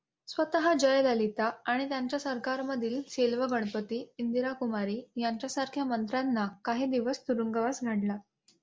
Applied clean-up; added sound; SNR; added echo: none; none; none; none.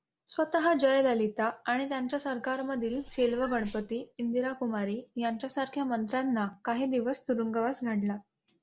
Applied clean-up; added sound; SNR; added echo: none; Meow; 19 dB; none.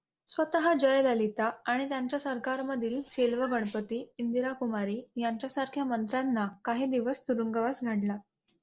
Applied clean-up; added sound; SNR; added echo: neural separator model SepFormer DNS4.